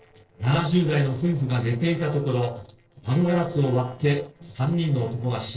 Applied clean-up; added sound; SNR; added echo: neural separator model SepFormer DNS4.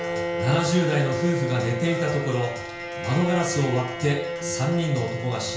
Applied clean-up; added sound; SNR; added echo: none; Bowed string instrument; 5 dB; reverberation time 0.5 s.